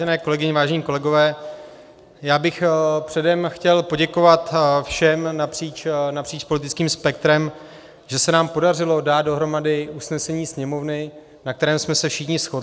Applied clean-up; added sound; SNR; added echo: none; none; none; none.